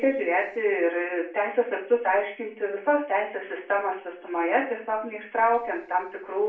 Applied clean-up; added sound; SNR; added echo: none; none; none; reverberation time 0.4 s.